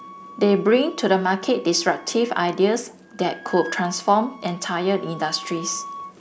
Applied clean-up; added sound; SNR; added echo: none; Wind instrument, woodwind instrument; 18 dB; none.